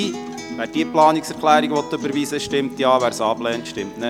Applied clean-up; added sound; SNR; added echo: none; Acoustic guitar; 10 dB; none.